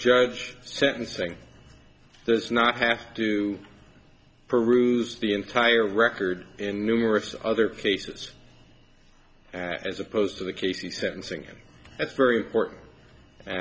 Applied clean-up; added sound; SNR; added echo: none; none; none; none.